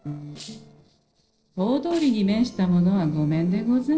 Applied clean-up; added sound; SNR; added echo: neural separator model SepFormer DNS4.